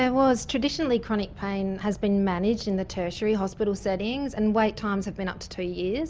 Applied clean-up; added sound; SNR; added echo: none; none; none; none.